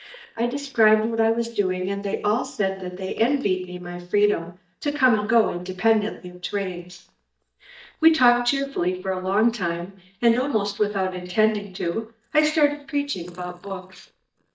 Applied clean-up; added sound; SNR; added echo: neural mask model DeepFilterNet 3.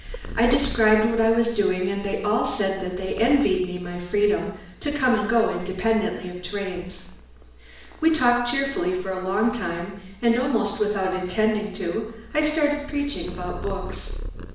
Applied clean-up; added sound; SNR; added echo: none; Purr; 14 dB; reverberation time 0.6 s.